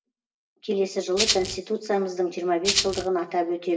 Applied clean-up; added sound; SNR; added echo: none; Rattle (instrument); 0 dB; reverberation time 0.7 s.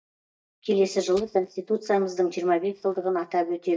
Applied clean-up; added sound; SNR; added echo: neural mask model DeepFilterNet 3.